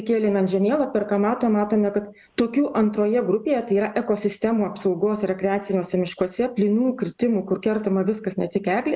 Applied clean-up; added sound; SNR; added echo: none; none; none; none.